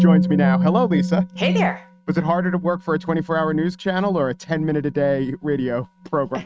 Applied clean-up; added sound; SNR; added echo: neural mask model RNNoise.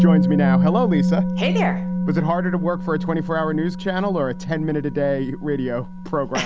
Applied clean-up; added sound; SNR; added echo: none; Musical instrument; -1 dB; none.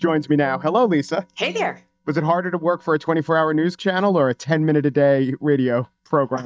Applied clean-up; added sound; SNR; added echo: neural mask model DeepFilterNet 3.